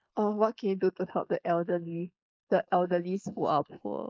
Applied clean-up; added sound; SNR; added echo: neural mask model Resemble Enhance denoiser.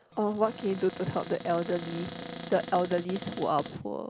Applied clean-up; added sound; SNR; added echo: none; Cupboard open or close; 11 dB; none.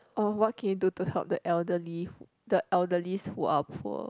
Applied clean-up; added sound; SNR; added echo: none; none; none; none.